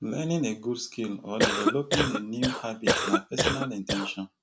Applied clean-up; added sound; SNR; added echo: none; Cough; -4 dB; none.